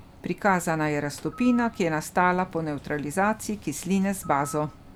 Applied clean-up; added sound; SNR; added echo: none; Bird; 19 dB; none.